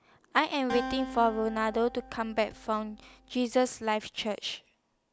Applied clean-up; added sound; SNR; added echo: none; Acoustic guitar; 12 dB; none.